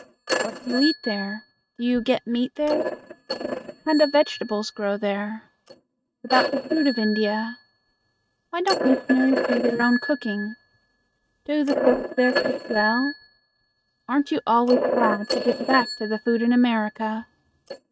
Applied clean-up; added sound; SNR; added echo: neural mask model RNNoise.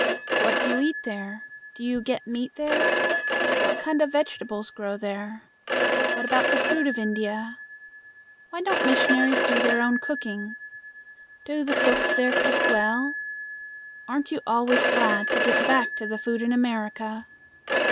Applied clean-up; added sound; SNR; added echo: none; Telephone; -3 dB; none.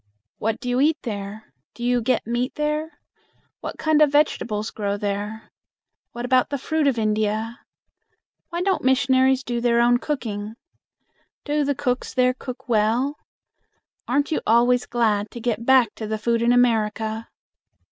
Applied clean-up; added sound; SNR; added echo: none; none; none; none.